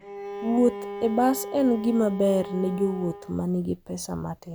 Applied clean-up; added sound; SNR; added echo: none; Bowed string instrument; 12 dB; none.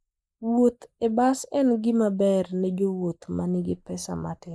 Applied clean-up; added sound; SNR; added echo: neural mask model Resemble Enhance denoiser.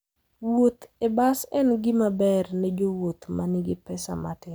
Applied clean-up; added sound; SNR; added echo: none; none; none; none.